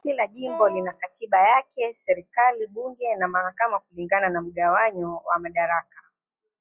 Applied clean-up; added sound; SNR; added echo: classical method log-MMSE.